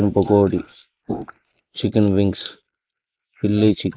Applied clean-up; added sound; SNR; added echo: neural mask model Resemble Enhance denoiser.